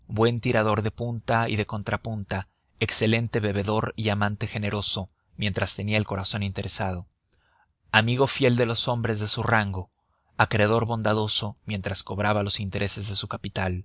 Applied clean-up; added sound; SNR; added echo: none; none; none; none.